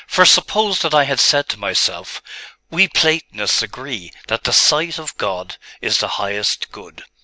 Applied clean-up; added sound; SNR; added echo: none; none; none; none.